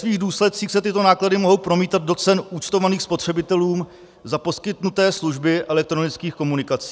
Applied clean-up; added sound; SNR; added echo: none; none; none; none.